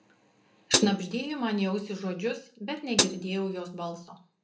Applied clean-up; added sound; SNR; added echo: none; Hi-hat; 0 dB; reverberation time 0.3 s.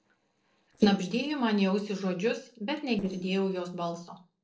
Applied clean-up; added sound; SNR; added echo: neural separator model SepFormer DNS4.